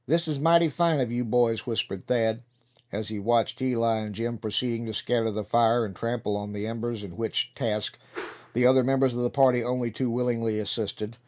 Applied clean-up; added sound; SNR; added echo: neural mask model DeepFilterNet 3.